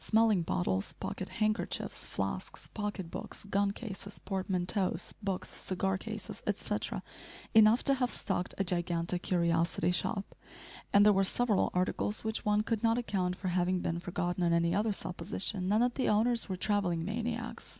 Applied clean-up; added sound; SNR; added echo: none; none; none; none.